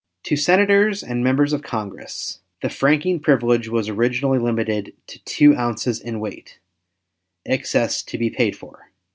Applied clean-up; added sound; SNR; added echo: none; none; none; none.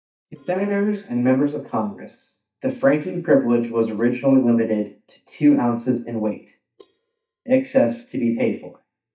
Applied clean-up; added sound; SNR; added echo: neural mask model DeepFilterNet 3.